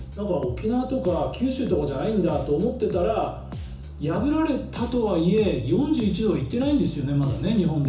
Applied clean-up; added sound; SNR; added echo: none; Bass guitar; 12 dB; reverberation time 0.7 s.